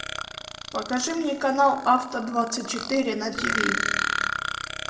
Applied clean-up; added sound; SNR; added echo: none; Burping, eructation; 4 dB; reverberation time 1.1 s.